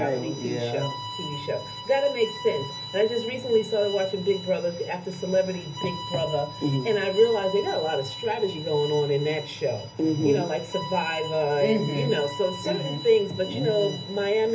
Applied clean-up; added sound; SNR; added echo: none; Bowed string instrument; 12 dB; reverberation time 0.3 s.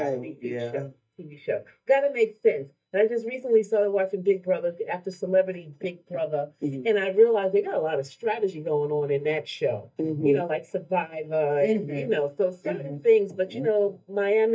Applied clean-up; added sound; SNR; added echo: neural mask model DeepFilterNet 3.